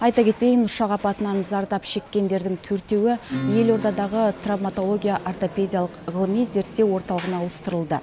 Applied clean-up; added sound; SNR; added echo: none; Acoustic guitar / Strum; 15 dB; none.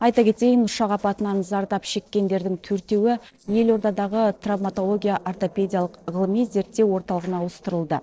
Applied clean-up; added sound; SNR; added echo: neural separator model SepFormer DNS4.